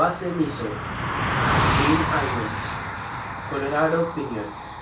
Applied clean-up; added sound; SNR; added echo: none; Car passing by; -1 dB; reverberation time 0.3 s.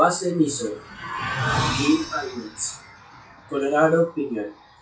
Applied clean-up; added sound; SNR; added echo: classical method WPE with log-MMSE.